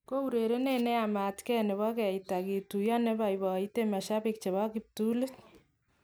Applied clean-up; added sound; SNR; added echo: none; none; none; none.